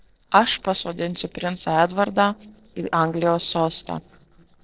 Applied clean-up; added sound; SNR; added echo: neural separator model SepFormer DNS4.